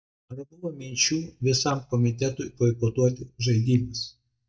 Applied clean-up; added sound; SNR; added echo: neural mask model DeepFilterNet 3.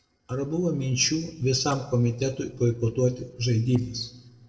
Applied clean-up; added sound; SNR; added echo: neural separator model SepFormer DNS4.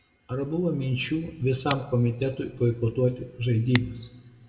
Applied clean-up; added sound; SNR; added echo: none; Scissors; 13 dB; reverberation time 1.0 s.